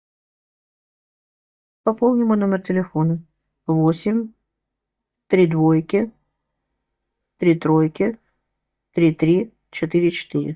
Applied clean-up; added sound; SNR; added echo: neural mask model DeepFilterNet 3.